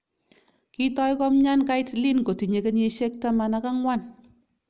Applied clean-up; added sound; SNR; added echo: none; none; none; none.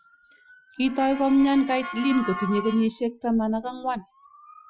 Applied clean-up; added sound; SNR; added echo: classical method Wiener filter.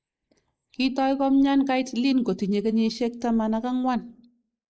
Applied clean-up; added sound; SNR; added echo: neural mask model Resemble Enhance denoiser.